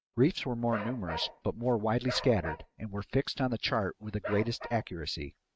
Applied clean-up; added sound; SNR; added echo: neural mask model RNNoise.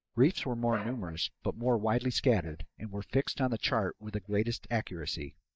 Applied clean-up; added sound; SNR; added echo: neural mask model DeepFilterNet 3.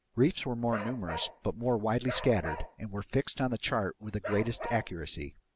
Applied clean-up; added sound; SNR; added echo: none; Bark; 10 dB; none.